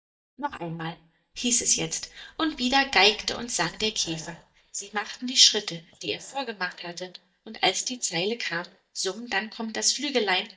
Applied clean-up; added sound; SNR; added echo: neural mask model DeepFilterNet 3.